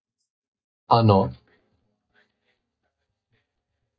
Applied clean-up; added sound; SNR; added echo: neural mask model DeepFilterNet 3.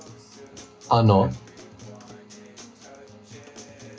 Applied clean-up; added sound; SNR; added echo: none; Acoustic guitar; 18 dB; reverberation time 0.2 s.